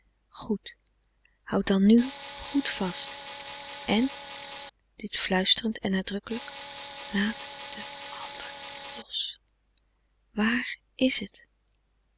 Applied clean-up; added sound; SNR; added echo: none; Tools; 9 dB; none.